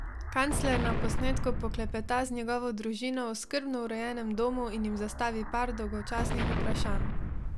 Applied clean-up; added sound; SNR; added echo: none; Explosion; 0 dB; none.